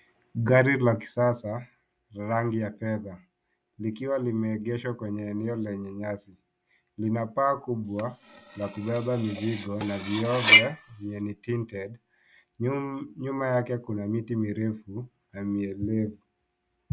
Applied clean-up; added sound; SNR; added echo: none; Cutlery, silverware; -1 dB; none.